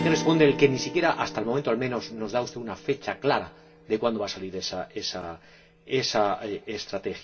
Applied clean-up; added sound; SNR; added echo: none; Strum; 12 dB; reverberation time 0.2 s.